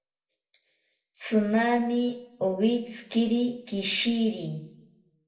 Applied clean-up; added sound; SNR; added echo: none; none; none; reverberation time 0.6 s.